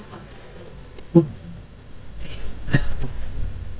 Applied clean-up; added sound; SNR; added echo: neural mask model DeepFilterNet 3.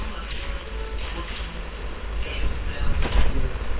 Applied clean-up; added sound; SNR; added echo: neural separator model SepFormer WHAMR!.